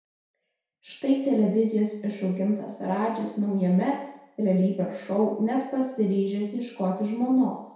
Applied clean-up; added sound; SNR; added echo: none; none; none; reverberation time 0.7 s.